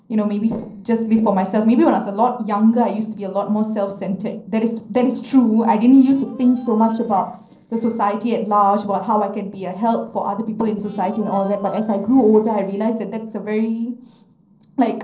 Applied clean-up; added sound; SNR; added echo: neural separator model SepFormer DNS4.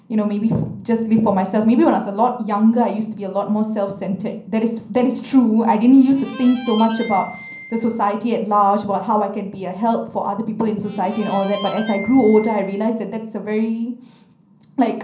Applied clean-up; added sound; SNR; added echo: none; Harmonica; 15 dB; reverberation time 0.6 s.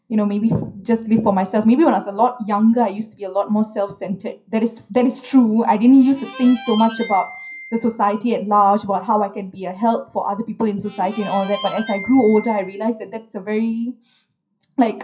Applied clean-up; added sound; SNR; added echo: classical method WPE with log-MMSE.